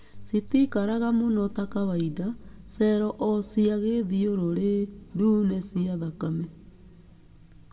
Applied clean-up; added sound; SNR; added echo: none; none; none; reverberation time 2.1 s.